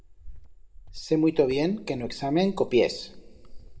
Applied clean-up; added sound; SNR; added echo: none; Cricket; 16 dB; reverberation time 0.5 s.